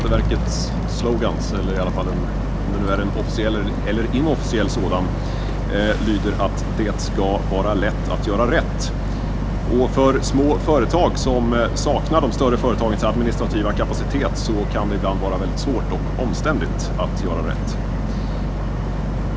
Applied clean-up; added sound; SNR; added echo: none; Boat, Water vehicle; -1 dB; none.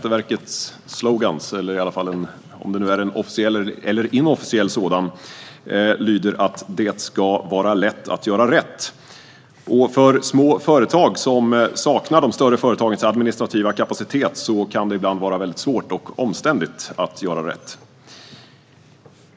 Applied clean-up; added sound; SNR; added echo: none; none; none; none.